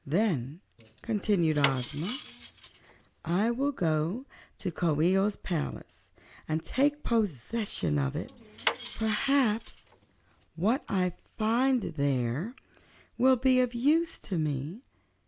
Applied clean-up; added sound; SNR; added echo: none; Cutlery, silverware; 5 dB; none.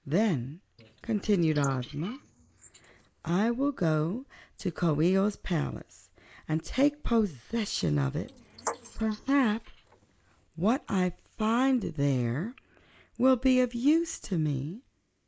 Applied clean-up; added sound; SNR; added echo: neural mask model Resemble Enhance denoiser.